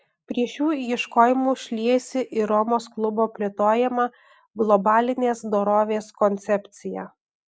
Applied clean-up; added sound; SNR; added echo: none; none; none; none.